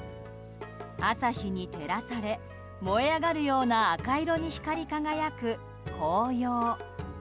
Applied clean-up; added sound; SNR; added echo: none; none; none; none.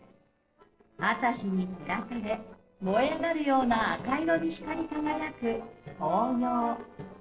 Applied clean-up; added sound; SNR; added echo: neural separator model SepFormer DNS4.